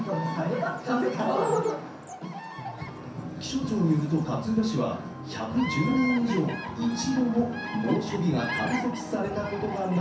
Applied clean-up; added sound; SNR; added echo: none; Bird vocalization, bird call, bird song; 11 dB; reverberation time 0.6 s.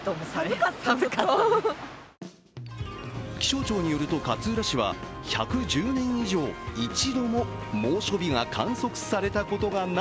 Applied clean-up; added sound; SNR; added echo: none; none; none; none.